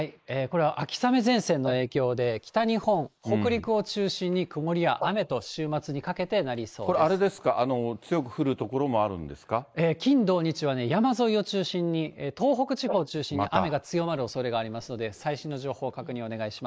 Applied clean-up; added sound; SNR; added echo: neural mask model Resemble Enhance denoiser.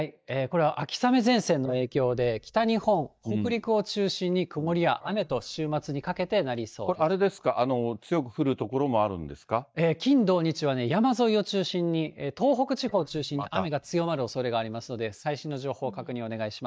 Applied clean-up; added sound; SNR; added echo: neural mask model DeepFilterNet 3.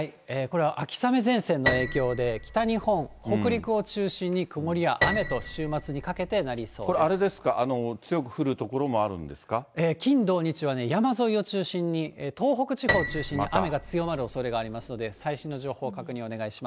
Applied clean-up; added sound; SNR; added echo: none; Piano; 8 dB; none.